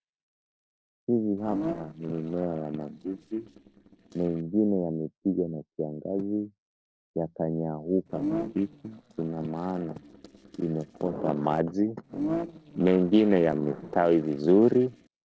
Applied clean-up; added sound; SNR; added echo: neural separator model SepFormer DNS4.